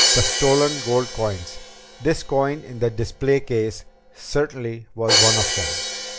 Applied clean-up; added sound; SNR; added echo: none; Crash cymbal; 2 dB; none.